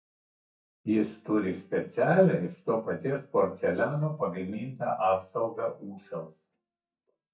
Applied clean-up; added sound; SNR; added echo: neural mask model DeepFilterNet 3.